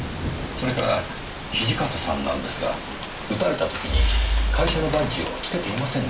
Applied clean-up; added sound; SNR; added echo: none; Rain; 7 dB; reverberation time 0.3 s.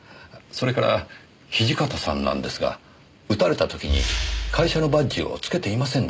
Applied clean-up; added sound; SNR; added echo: none; none; none; none.